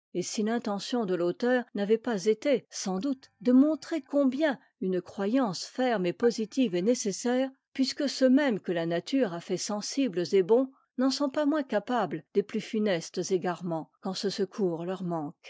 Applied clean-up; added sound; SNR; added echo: neural mask model DeepFilterNet 3.